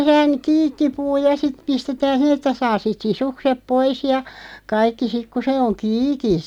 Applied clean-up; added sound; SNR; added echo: none; none; none; none.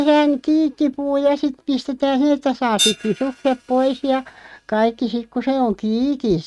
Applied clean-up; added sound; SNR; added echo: neural mask model RNNoise.